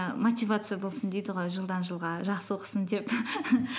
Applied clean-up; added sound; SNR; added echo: none; none; none; none.